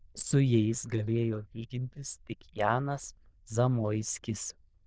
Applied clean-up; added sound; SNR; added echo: neural diffusion model UNIVERSE++.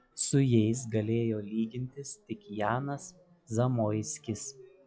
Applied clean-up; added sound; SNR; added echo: classical method log-MMSE.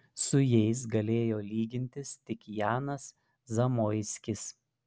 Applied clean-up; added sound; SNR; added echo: none; none; none; none.